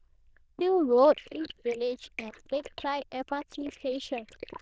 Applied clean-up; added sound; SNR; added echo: neural diffusion model UNIVERSE++.